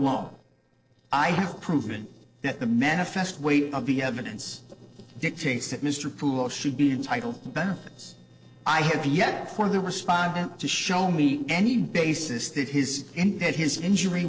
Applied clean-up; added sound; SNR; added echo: neural separator model SepFormer DNS4.